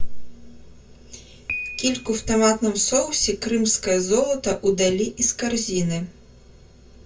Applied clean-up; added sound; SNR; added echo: none; Piano; 19 dB; reverberation time 0.1 s.